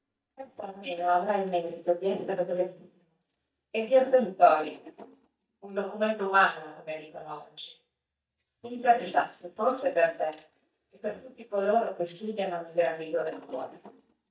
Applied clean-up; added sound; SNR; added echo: neural mask model DeepFilterNet 3.